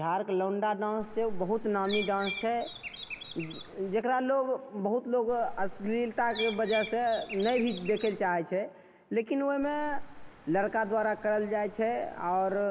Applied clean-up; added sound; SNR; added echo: none; Bird + Cricket; 10 dB; none.